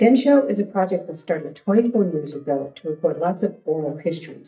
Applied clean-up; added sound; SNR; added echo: neural mask model DeepFilterNet 3.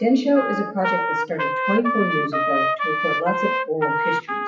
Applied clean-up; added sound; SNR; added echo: classical method WPE with log-MMSE.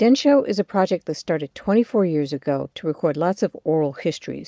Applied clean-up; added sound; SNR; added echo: none; none; none; none.